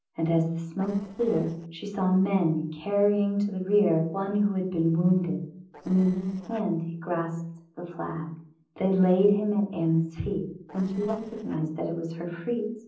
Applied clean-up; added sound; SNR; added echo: neural separator model SepFormer DNS4.